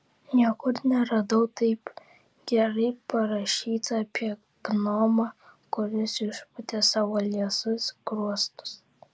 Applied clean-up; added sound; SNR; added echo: none; none; none; none.